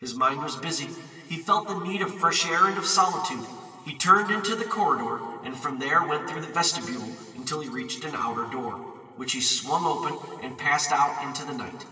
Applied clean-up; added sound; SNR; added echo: none; none; none; reverberation time 2.4 s.